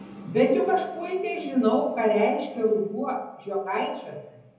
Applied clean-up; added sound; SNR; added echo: none; none; none; reverberation time 0.8 s.